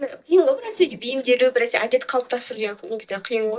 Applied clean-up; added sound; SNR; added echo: neural mask model DeepFilterNet 3.